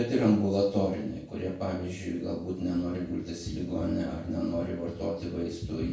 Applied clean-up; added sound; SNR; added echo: none; none; none; reverberation time 0.6 s.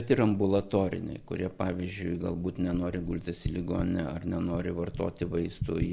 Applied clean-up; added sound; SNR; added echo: none; none; none; none.